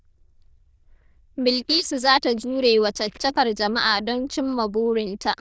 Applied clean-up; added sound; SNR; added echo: neural diffusion model UNIVERSE++.